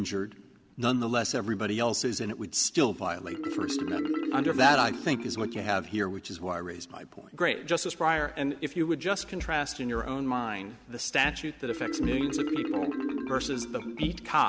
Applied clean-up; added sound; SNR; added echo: none; Marimba, xylophone; 7 dB; none.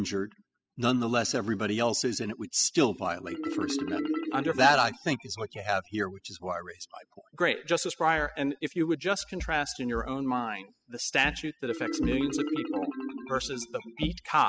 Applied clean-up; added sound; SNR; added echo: classical method spectral subtraction.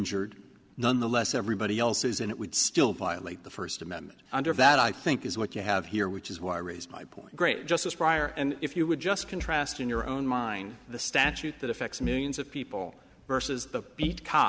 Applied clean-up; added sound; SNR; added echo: none; none; none; none.